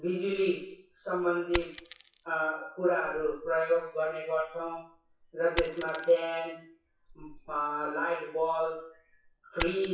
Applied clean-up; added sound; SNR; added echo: classical method WPE with log-MMSE.